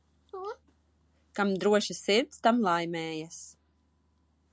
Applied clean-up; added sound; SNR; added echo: none; none; none; none.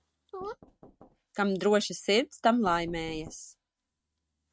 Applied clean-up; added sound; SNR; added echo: neural mask model RNNoise.